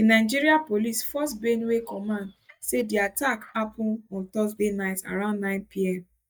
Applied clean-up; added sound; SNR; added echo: neural mask model DeepFilterNet 3.